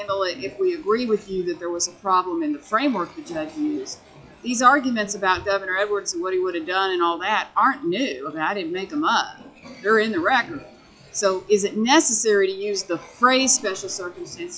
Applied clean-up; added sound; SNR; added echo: classical method log-MMSE.